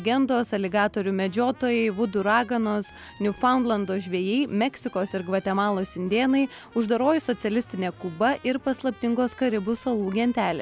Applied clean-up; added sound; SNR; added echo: none; none; none; none.